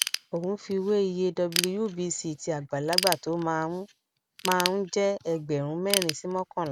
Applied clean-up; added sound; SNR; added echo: none; Ratchet, pawl / Tools; 6 dB; none.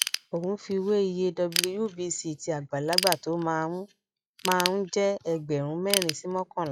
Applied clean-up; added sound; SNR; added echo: classical method log-MMSE.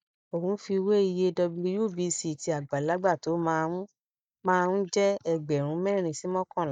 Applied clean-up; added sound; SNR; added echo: neural mask model DeepFilterNet 3.